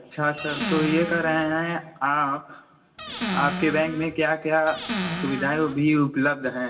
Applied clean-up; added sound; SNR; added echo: none; Squeak / Cupboard open or close; 2 dB; reverberation time 0.2 s.